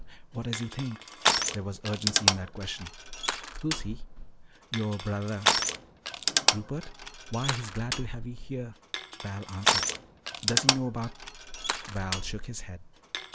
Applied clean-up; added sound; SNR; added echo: none; Crushing; -4 dB; none.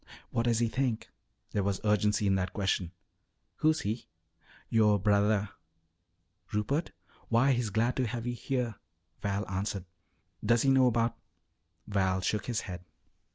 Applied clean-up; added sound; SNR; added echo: none; none; none; none.